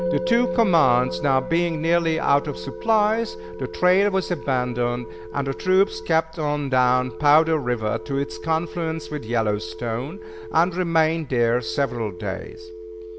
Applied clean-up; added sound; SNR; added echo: none; Telephone + Musical instrument; 11 dB; none.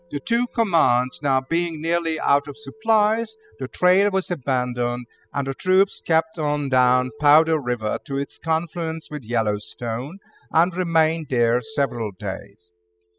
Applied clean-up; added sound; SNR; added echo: classical method spectral subtraction.